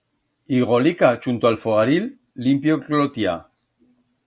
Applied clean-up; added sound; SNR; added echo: none; none; none; none.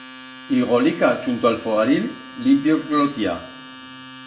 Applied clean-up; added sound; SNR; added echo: none; Domestic sounds, home sounds; 18 dB; reverberation time 0.7 s.